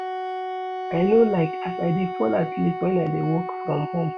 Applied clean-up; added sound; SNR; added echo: none; Wind instrument, woodwind instrument; 6 dB; none.